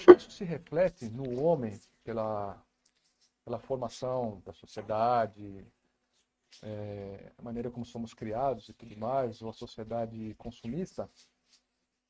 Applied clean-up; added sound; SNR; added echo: neural mask model RNNoise.